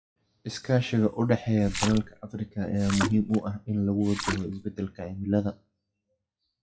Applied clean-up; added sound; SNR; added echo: classical method WPE with log-MMSE.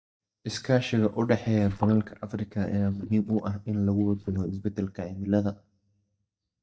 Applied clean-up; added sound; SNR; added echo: neural mask model DeepFilterNet 3.